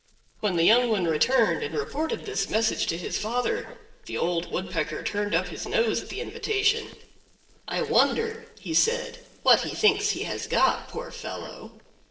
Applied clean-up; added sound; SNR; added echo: neural separator model SepFormer DNS4.